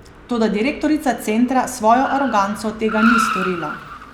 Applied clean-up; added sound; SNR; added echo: none; Car; 8 dB; none.